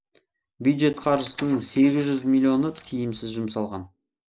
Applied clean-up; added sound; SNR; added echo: neural mask model Resemble Enhance denoiser.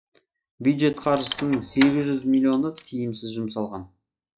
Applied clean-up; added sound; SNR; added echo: classical method log-MMSE.